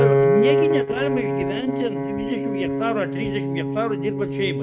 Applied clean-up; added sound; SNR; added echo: neural mask model RNNoise.